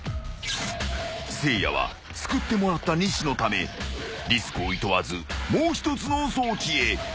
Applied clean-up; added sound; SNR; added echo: none; none; none; none.